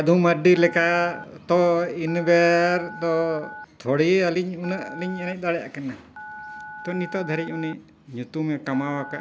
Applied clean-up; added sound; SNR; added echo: none; Telephone; 17 dB; none.